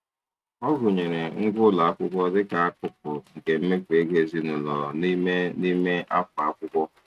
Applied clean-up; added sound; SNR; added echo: neural mask model RNNoise.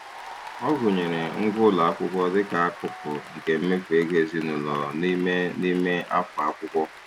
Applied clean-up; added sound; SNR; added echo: none; Applause / Cheering; 15 dB; none.